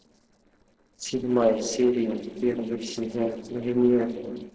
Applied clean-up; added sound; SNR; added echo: neural separator model SepFormer DNS4.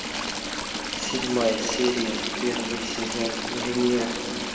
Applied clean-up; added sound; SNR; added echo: none; Stream / Trickle, dribble; 3 dB; reverberation time 1.9 s.